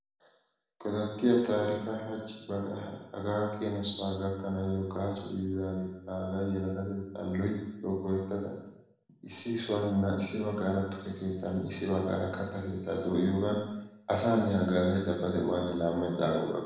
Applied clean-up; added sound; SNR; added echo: none; none; none; reverberation time 0.9 s.